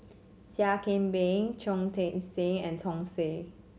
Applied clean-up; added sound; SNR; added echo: none; none; none; none.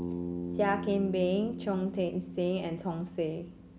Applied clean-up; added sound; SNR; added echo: none; Bass guitar; 7 dB; none.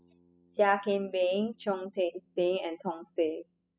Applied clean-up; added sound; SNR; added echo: classical method spectral subtraction.